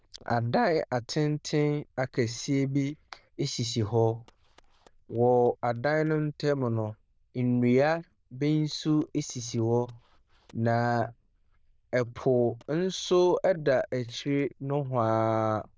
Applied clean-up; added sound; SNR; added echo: neural diffusion model UNIVERSE++.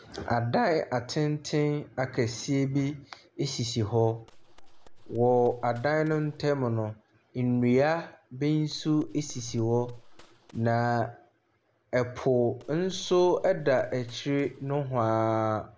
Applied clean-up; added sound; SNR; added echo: none; Gunshot, gunfire; 19 dB; none.